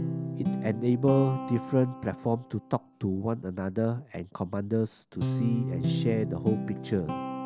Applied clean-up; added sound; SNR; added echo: none; Guitar; 5 dB; none.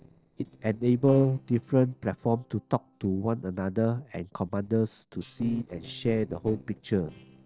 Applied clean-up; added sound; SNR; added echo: neural separator model SepFormer DNS4.